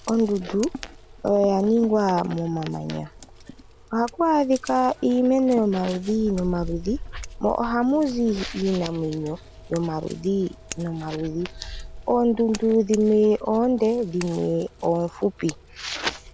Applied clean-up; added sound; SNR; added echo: none; Scissors; 17 dB; none.